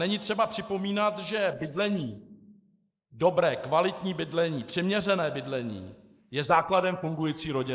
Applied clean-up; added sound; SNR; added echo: neural mask model Resemble Enhance denoiser.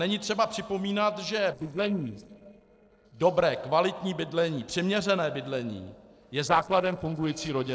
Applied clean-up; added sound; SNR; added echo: neural separator model SepFormer DNS4.